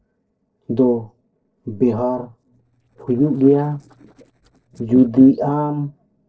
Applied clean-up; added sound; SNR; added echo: neural separator model SepFormer DNS4.